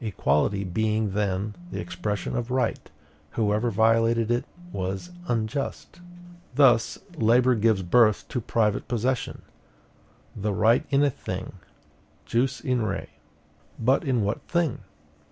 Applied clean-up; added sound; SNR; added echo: none; Telephone; 18 dB; none.